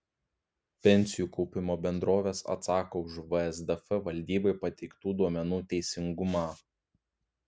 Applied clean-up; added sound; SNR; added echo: none; none; none; none.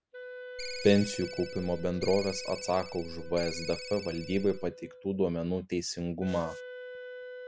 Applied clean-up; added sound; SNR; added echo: none; Ringtone + Wind instrument, woodwind instrument; 10 dB; none.